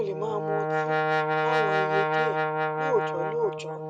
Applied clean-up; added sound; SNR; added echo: neural mask model RNNoise.